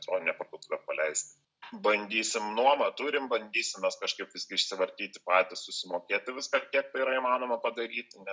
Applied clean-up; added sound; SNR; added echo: none; none; none; none.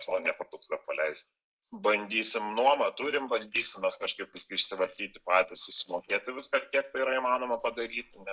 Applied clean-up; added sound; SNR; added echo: neural mask model Resemble Enhance denoiser.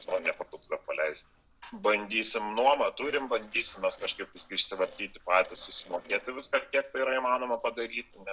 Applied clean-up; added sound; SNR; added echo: neural separator model SepFormer DNS4.